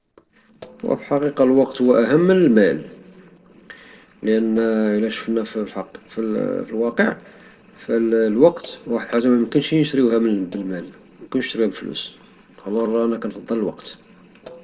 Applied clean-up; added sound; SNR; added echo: neural separator model SepFormer DNS4.